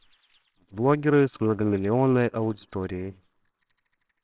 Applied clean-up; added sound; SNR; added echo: neural separator model SepFormer WHAMR!.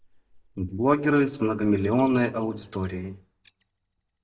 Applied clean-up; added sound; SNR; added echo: neural mask model DeepFilterNet 3.